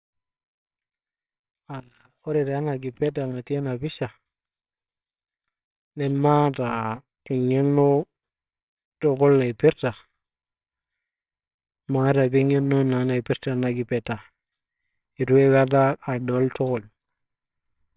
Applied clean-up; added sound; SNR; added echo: neural separator model SepFormer WHAMR!.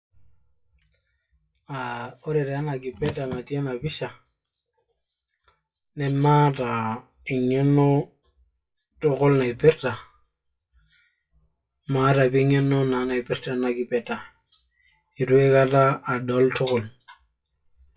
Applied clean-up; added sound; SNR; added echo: classical method WPE with log-MMSE.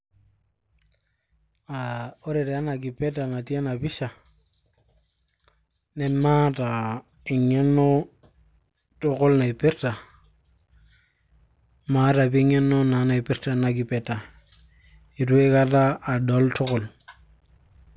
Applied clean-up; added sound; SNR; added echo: none; none; none; none.